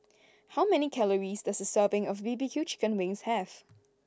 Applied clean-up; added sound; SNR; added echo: none; none; none; none.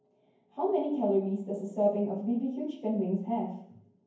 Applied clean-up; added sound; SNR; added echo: none; none; none; reverberation time 0.9 s.